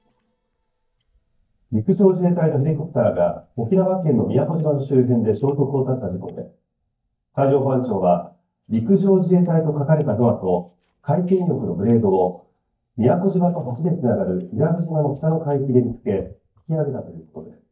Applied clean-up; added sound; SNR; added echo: neural mask model DeepFilterNet 3.